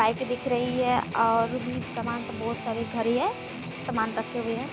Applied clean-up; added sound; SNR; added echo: none; Guitar; 9 dB; none.